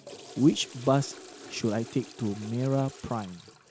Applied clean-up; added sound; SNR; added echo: none; Toilet flush / Water; 18 dB; none.